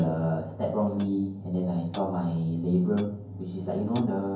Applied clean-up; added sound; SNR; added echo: none; Clock; 20 dB; reverberation time 0.9 s.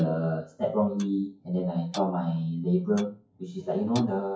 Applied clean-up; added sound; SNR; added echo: classical method WPE with log-MMSE.